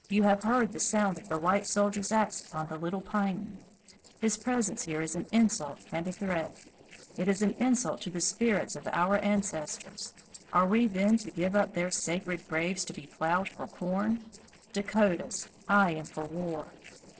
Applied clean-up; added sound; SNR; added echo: neural separator model SepFormer DNS4.